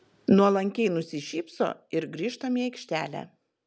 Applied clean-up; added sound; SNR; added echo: none; none; none; none.